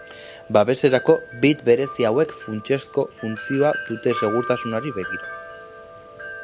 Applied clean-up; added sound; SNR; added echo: none; Wind chime; 13 dB; none.